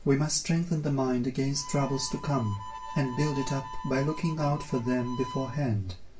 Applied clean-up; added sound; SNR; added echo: none; Harmonica; 14 dB; reverberation time 0.2 s.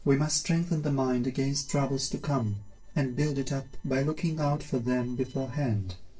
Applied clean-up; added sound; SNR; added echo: neural separator model SepFormer DNS4.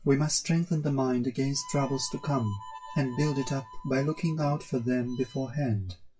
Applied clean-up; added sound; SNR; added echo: classical method WPE with log-MMSE.